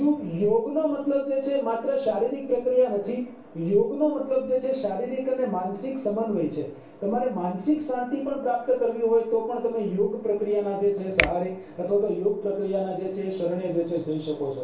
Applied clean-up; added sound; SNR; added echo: none; Finger snapping; 6 dB; reverberation time 0.4 s.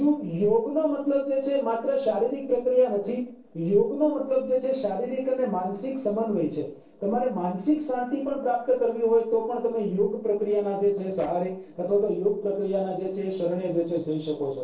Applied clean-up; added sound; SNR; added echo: neural separator model SepFormer DNS4.